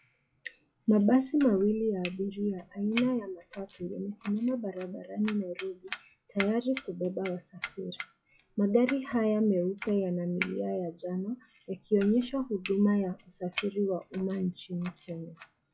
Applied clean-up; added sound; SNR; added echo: classical method log-MMSE.